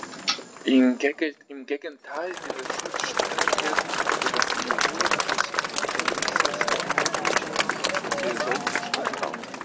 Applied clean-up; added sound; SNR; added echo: none; Applause / Crowd; -4 dB; none.